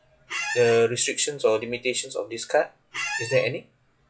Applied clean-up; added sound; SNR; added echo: classical method log-MMSE.